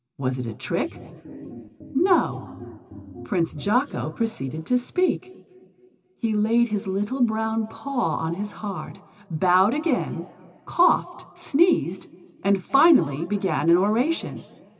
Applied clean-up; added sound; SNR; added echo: none; Organ; 16 dB; reverberation time 2.7 s.